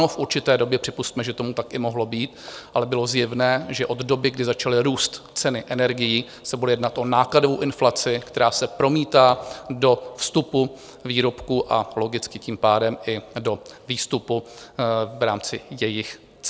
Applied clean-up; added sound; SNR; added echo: none; none; none; none.